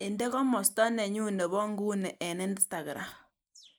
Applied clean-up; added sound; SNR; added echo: neural mask model Resemble Enhance denoiser.